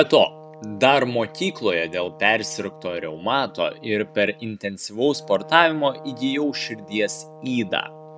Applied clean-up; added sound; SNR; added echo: none; Brass instrument; 19 dB; none.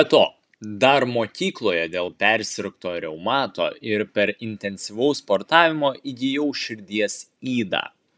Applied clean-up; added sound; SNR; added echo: none; none; none; none.